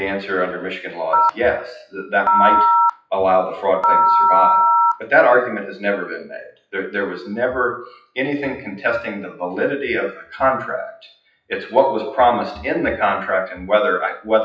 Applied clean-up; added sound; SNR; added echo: classical method WPE with log-MMSE.